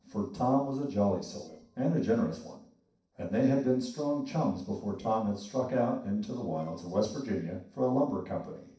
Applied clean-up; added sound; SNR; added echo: neural separator model SepFormer DNS4.